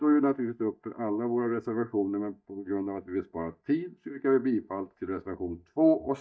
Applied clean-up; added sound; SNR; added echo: neural mask model DeepFilterNet 3.